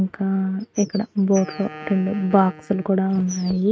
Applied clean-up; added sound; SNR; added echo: neural mask model RNNoise.